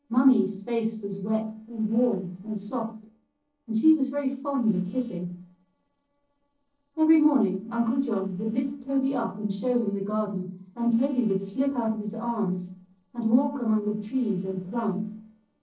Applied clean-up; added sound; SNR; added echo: neural separator model SepFormer DNS4.